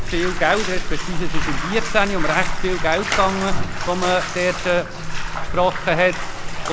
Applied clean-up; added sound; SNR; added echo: none; Bathtub (filling or washing); -1 dB; none.